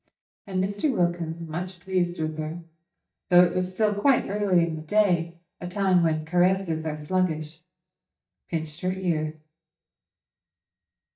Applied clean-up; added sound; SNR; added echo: neural mask model DeepFilterNet 3.